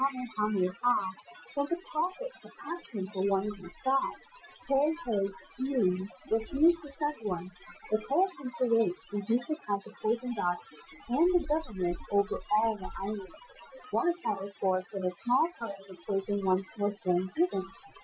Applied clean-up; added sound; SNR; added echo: classical method Wiener filter.